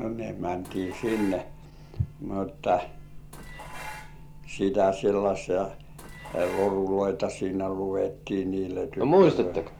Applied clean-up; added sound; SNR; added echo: none; Sliding door + Dishes, pots, and pans; 17 dB; none.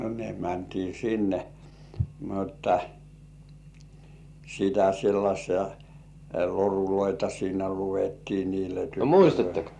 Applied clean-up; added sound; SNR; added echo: none; none; none; none.